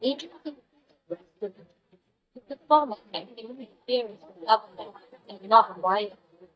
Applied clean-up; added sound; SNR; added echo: neural mask model DeepFilterNet 3.